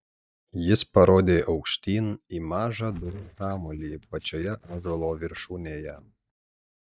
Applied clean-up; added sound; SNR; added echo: neural mask model DeepFilterNet 3.